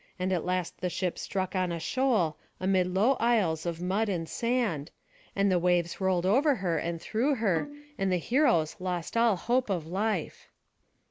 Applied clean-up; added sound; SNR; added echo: none; Bowed string instrument; 12 dB; none.